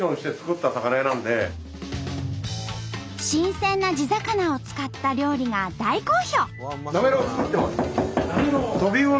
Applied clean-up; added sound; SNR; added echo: none; none; none; none.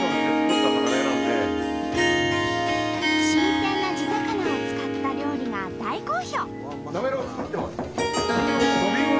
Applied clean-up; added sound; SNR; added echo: none; Harp; -5 dB; none.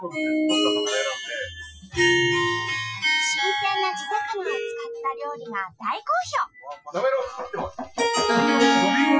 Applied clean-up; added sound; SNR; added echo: classical method Wiener filter.